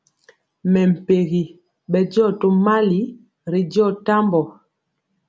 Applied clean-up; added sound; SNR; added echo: none; none; none; none.